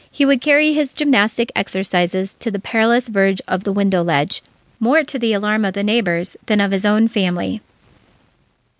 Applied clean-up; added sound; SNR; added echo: none; none; none; none.